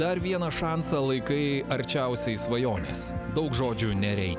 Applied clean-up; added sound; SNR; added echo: none; none; none; none.